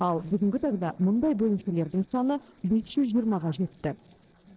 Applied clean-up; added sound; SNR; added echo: neural separator model SepFormer DNS4.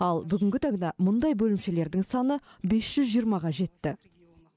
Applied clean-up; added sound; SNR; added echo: none; none; none; none.